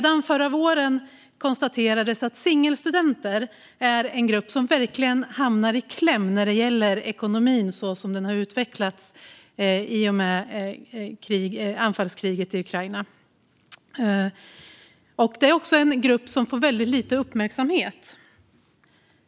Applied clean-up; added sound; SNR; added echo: none; none; none; none.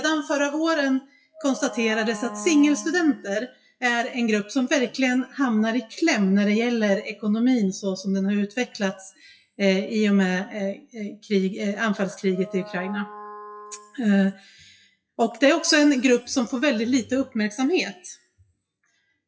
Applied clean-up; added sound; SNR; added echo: classical method WPE with log-MMSE.